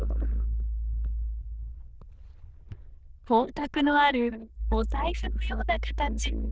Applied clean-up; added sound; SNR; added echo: neural diffusion model UNIVERSE++.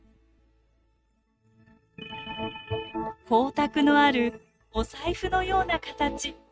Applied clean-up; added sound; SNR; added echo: neural mask model RNNoise.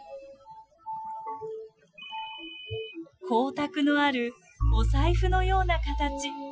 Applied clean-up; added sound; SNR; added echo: classical method Wiener filter.